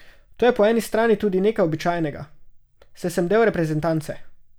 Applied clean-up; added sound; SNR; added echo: none; none; none; none.